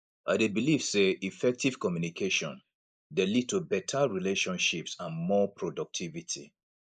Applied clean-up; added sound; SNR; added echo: neural mask model Resemble Enhance denoiser.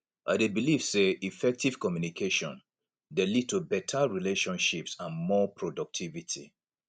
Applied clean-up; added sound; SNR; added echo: none; none; none; none.